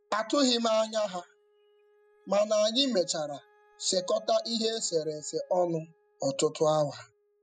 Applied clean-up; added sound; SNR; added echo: classical method spectral subtraction.